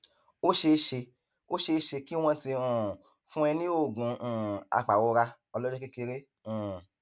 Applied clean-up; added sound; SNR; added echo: none; none; none; none.